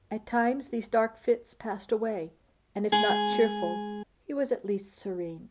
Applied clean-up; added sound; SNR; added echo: none; Guitar; -2 dB; none.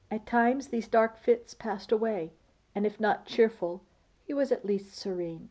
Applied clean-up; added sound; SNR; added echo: none; none; none; none.